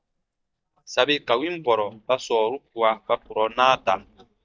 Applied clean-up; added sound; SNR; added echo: neural mask model DeepFilterNet 3.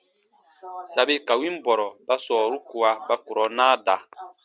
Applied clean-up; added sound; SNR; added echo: none; none; none; none.